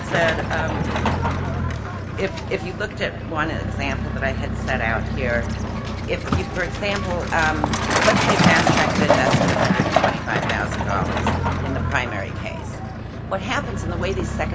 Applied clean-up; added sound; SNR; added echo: none; Truck; -4 dB; reverberation time 0.9 s.